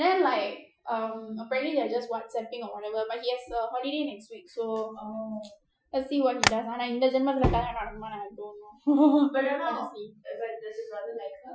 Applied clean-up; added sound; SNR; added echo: classical method Wiener filter.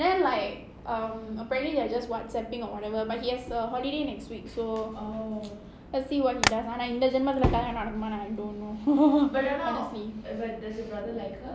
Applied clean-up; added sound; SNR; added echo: none; Tap; 3 dB; none.